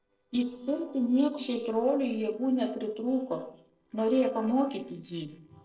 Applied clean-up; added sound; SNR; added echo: neural separator model SepFormer DNS4.